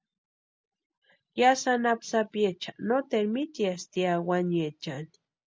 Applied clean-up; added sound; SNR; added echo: none; none; none; none.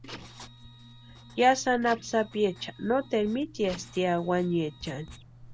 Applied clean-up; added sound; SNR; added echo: none; Writing + Printer; 18 dB; none.